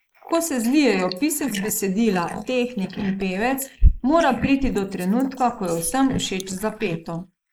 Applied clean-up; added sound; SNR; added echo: neural mask model Resemble Enhance denoiser.